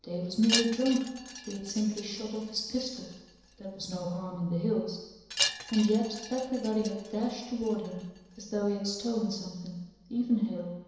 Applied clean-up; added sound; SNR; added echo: none; Wind chime; 7 dB; reverberation time 1.0 s.